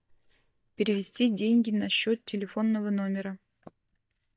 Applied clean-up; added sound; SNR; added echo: neural mask model DeepFilterNet 3.